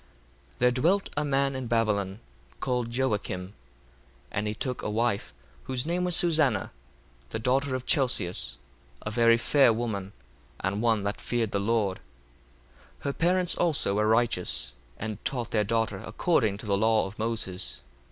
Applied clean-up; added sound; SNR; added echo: none; none; none; none.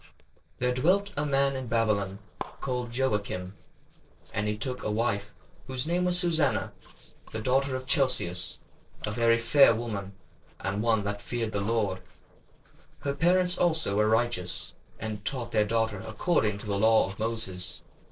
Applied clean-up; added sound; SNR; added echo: neural separator model SepFormer DNS4.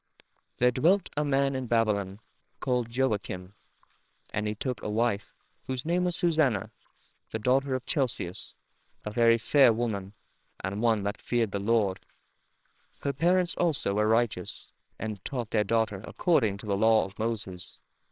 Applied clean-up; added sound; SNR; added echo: neural separator model SepFormer WHAMR!.